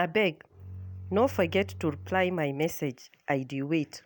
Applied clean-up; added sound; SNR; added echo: none; Bowed string instrument; 13 dB; none.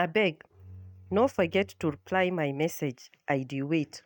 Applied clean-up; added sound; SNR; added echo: neural mask model RNNoise.